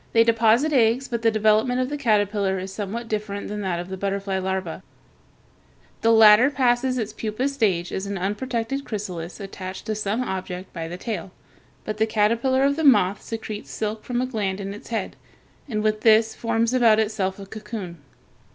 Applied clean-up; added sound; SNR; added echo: none; none; none; none.